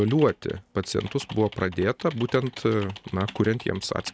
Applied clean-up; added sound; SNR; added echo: none; Typing; 19 dB; none.